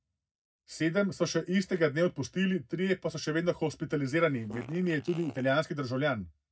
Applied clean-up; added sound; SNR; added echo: neural mask model DeepFilterNet 3.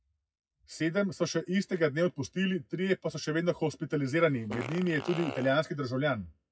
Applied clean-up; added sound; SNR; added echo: classical method WPE with log-MMSE.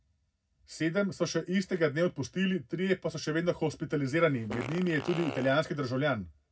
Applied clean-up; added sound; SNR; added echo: none; Fart; 12 dB; reverberation time 0.3 s.